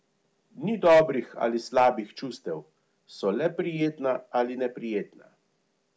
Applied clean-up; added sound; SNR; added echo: none; none; none; none.